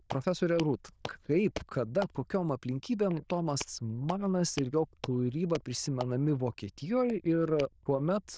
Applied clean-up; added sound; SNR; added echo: neural diffusion model UNIVERSE++.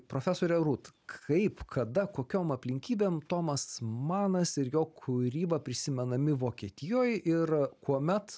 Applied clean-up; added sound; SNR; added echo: none; none; none; none.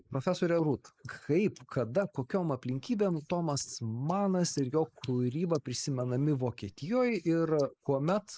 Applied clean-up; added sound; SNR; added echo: neural mask model Resemble Enhance denoiser.